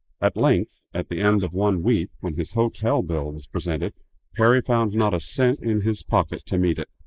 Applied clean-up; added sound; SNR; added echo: neural mask model Resemble Enhance denoiser.